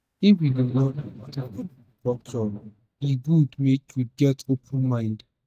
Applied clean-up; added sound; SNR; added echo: neural mask model DeepFilterNet 3.